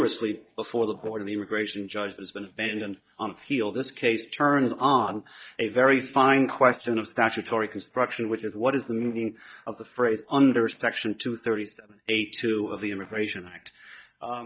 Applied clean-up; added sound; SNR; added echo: neural mask model DeepFilterNet 3.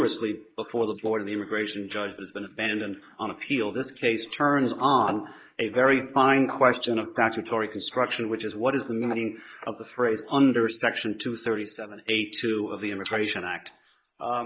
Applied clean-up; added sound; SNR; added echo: neural mask model Resemble Enhance denoiser.